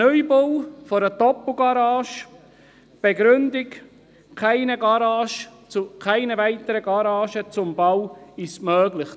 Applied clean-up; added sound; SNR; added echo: none; none; none; none.